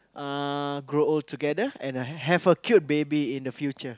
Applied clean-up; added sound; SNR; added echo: none; none; none; none.